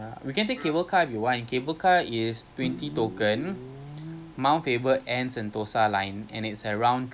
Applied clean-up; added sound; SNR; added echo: none; Guitar; 14 dB; none.